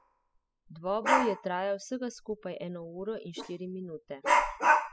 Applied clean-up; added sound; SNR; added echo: classical method spectral subtraction.